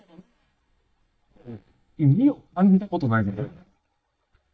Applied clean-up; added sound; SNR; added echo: neural mask model DeepFilterNet 3.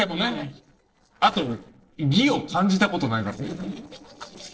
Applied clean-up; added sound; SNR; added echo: neural separator model SepFormer DNS4.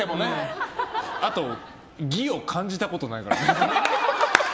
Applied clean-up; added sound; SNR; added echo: none; none; none; none.